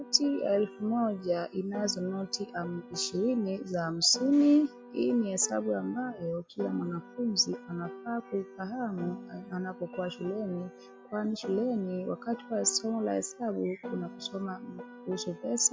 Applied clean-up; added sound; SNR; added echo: none; Piano; 15 dB; none.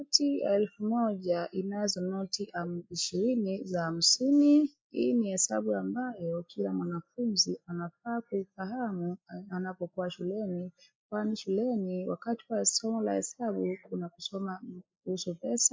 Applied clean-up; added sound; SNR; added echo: neural mask model Resemble Enhance denoiser.